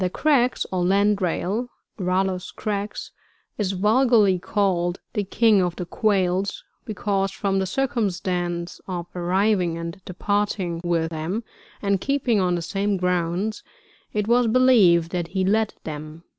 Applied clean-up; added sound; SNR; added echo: none; none; none; none.